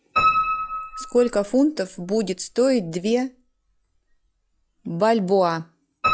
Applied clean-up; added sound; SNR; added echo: classical method log-MMSE.